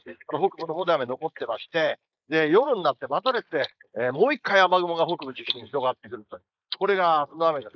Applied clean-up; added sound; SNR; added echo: neural mask model Resemble Enhance denoiser.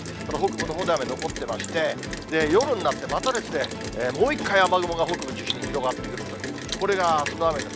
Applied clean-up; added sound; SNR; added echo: none; Rain; 9 dB; none.